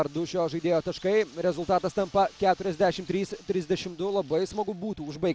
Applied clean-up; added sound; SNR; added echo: none; none; none; none.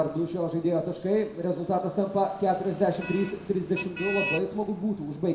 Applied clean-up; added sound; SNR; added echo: none; Motor vehicle (road); 12 dB; reverberation time 0.6 s.